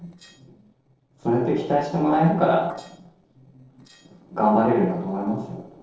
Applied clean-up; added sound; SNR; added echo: neural separator model SepFormer DNS4.